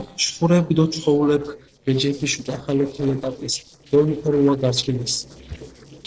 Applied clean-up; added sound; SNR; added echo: neural separator model SepFormer DNS4.